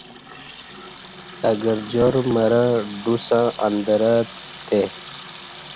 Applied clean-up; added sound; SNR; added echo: none; Sink (filling or washing) / Water tap, faucet; 16 dB; none.